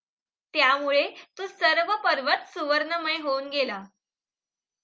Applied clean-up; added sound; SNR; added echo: none; none; none; none.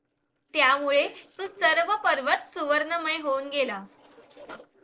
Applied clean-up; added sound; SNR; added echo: neural separator model SepFormer DNS4.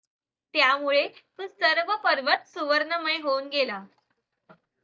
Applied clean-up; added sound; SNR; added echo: neural mask model DeepFilterNet 3.